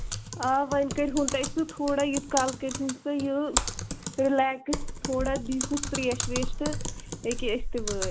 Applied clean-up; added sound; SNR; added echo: none; Typing; 4 dB; none.